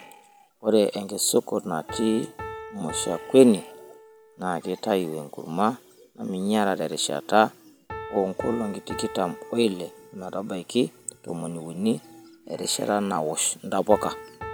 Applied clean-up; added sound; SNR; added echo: none; Piano; 17 dB; none.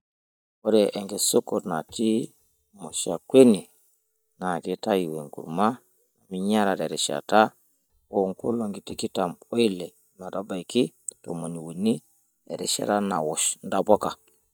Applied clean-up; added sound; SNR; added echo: neural mask model DeepFilterNet 3.